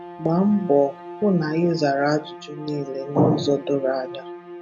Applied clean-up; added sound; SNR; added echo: none; Bowed string instrument; 15 dB; none.